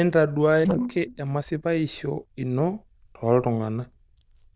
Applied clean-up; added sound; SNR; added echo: neural diffusion model UNIVERSE++.